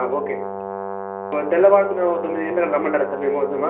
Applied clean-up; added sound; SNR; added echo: none; Brass instrument; 9 dB; reverberation time 0.5 s.